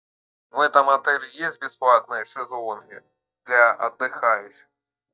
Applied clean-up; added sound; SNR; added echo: neural mask model DeepFilterNet 3.